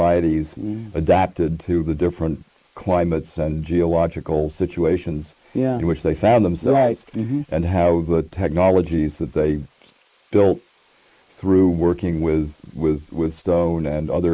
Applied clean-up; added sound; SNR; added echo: neural mask model Resemble Enhance denoiser.